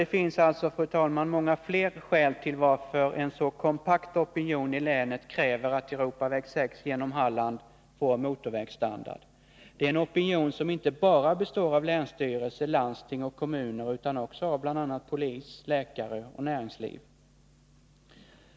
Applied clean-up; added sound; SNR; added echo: none; none; none; none.